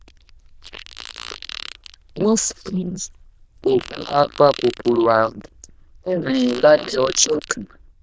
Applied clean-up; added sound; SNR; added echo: neural diffusion model UNIVERSE++.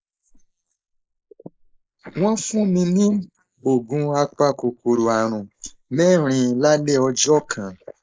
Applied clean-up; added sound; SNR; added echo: neural mask model Resemble Enhance denoiser.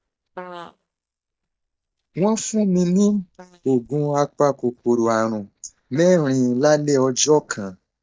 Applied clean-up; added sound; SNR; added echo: neural mask model DeepFilterNet 3.